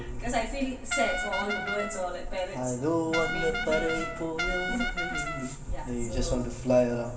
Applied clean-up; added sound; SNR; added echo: none; Brass instrument; 3 dB; reverberation time 1.6 s.